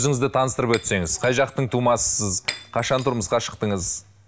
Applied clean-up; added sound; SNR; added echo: none; Shatter; 16 dB; none.